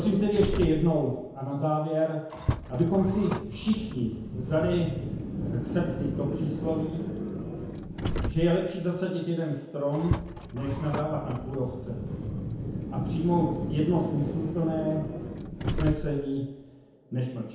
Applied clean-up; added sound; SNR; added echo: none; Car; 4 dB; reverberation time 1.0 s.